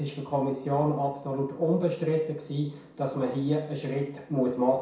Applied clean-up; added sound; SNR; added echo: none; none; none; reverberation time 0.6 s.